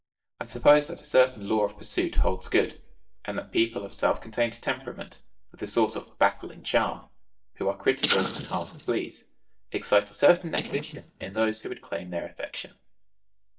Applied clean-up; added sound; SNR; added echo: neural mask model DeepFilterNet 3.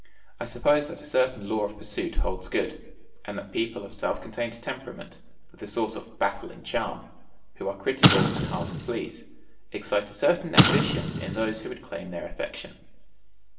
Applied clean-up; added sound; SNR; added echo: none; Explosion; -4 dB; reverberation time 0.6 s.